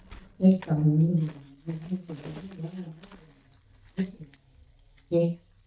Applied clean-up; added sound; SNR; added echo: neural mask model DeepFilterNet 3.